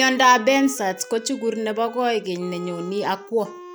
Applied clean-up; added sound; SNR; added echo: none; Wind instrument, woodwind instrument; 19 dB; none.